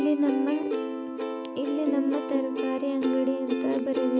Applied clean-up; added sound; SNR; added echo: none; Plucked string instrument; 1 dB; none.